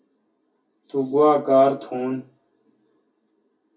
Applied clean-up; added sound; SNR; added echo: none; none; none; reverberation time 0.3 s.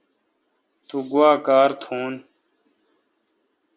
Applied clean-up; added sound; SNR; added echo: none; none; none; none.